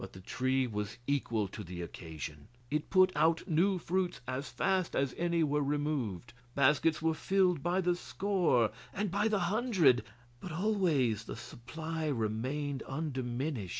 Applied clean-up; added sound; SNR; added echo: none; none; none; none.